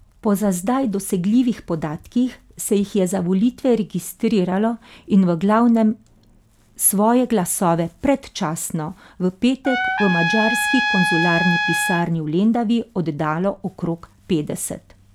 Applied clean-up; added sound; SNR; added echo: none; Trumpet; 2 dB; none.